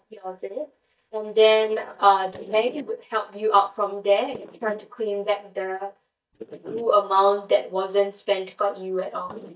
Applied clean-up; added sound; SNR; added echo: neural mask model DeepFilterNet 3.